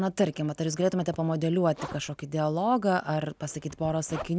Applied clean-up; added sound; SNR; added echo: none; Zipper (clothing); 19 dB; none.